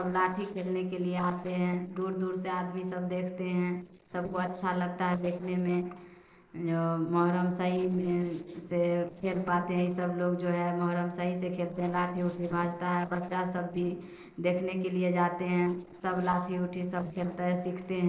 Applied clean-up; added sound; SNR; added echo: neural separator model SepFormer DNS4.